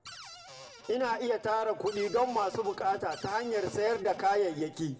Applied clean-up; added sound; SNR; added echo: none; Cupboard open or close; 17 dB; reverberation time 1.1 s.